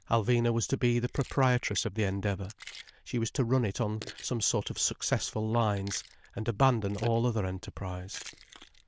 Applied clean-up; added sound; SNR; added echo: neural diffusion model UNIVERSE++.